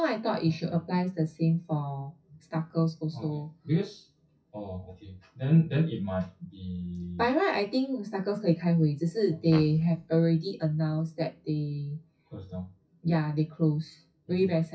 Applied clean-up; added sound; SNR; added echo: classical method WPE with log-MMSE.